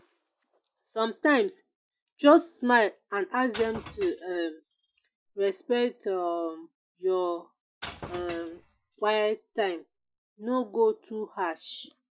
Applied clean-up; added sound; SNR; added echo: classical method Wiener filter.